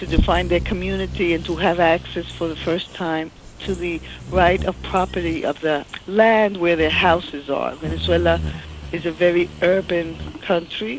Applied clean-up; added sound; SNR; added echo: none; Bird vocalization, bird call, bird song; 9 dB; none.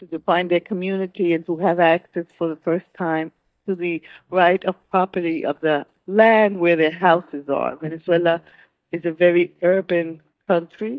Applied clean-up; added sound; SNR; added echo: neural mask model DeepFilterNet 3.